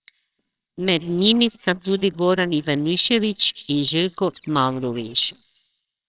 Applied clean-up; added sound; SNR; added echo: neural separator model SepFormer WHAMR!.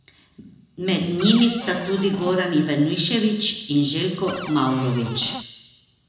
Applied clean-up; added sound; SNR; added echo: none; Cupboard open or close; 13 dB; reverberation time 0.9 s.